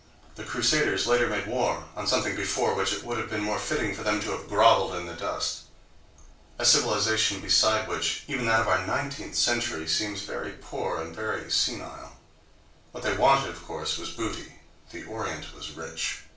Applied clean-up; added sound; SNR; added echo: none; none; none; reverberation time 0.3 s.